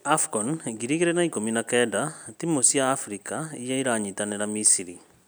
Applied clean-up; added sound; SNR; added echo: none; none; none; none.